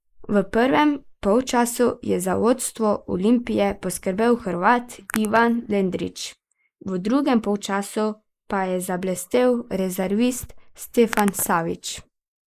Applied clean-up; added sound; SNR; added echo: neural mask model Resemble Enhance denoiser.